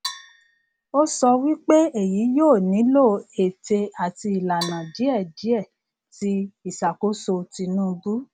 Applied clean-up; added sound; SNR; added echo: none; Percussion; 17 dB; none.